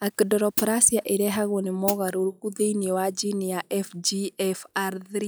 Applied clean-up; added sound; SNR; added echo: classical method log-MMSE.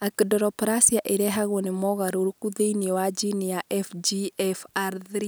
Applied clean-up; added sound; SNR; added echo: none; none; none; none.